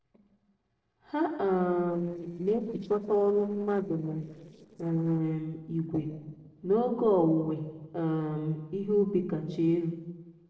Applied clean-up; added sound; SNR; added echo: neural separator model SepFormer DNS4.